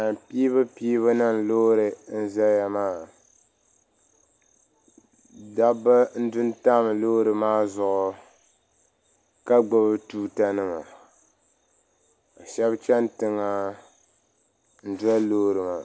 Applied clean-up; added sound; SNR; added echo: none; none; none; none.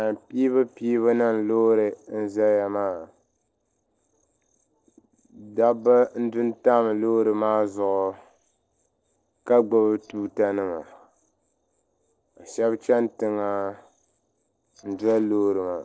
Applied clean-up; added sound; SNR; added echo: neural separator model SepFormer DNS4.